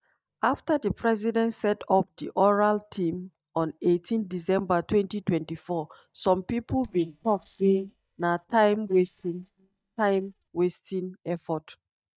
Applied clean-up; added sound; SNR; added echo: neural mask model DeepFilterNet 3.